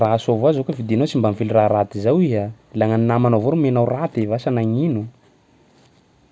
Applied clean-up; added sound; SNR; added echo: none; none; none; none.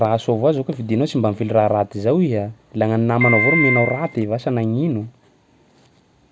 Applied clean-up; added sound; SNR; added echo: none; Piano; 0 dB; none.